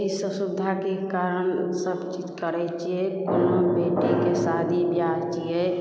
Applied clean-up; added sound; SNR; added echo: none; none; none; none.